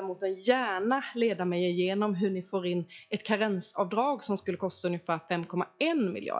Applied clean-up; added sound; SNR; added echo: classical method log-MMSE.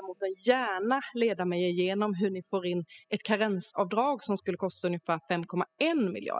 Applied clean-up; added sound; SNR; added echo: classical method spectral subtraction.